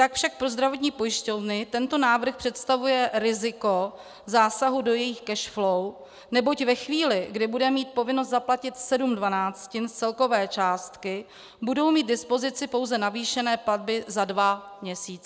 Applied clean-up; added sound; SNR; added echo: none; none; none; none.